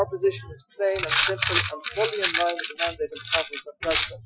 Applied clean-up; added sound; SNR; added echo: classical method Wiener filter.